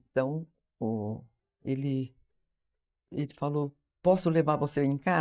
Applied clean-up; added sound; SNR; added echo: neural mask model DeepFilterNet 3.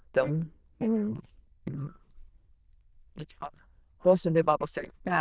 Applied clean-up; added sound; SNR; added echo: neural diffusion model UNIVERSE++.